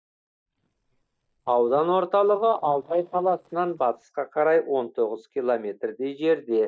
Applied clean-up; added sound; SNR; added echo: neural mask model DeepFilterNet 3.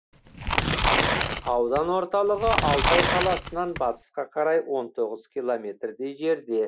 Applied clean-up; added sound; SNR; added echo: none; Tearing; -1 dB; none.